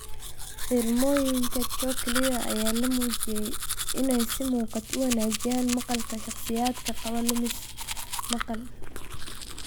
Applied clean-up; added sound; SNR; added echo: none; Domestic sounds, home sounds; 1 dB; none.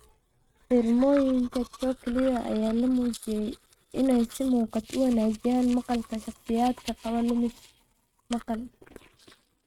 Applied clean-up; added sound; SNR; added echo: neural mask model RNNoise.